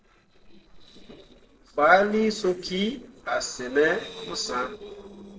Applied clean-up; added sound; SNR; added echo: neural separator model SepFormer DNS4.